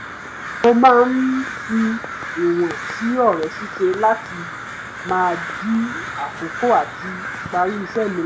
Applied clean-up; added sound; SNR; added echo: none; Crow; 10 dB; none.